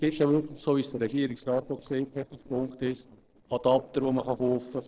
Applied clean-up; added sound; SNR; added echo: neural separator model SepFormer DNS4.